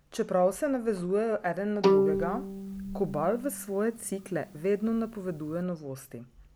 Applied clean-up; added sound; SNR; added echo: none; Bowed string instrument; 1 dB; none.